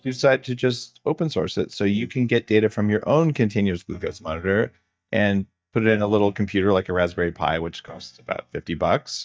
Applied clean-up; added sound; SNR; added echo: neural mask model DeepFilterNet 3.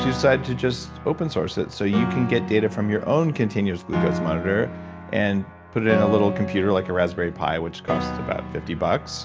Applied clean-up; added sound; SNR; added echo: none; Piano; 6 dB; none.